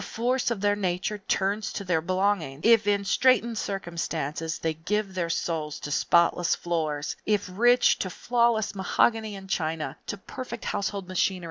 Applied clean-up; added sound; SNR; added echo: none; none; none; none.